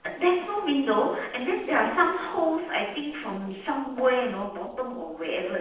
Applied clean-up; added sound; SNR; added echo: neural separator model SepFormer DNS4.